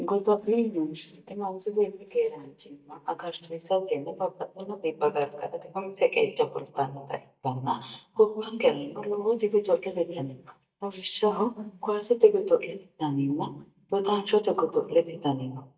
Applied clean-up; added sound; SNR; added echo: neural mask model DeepFilterNet 3.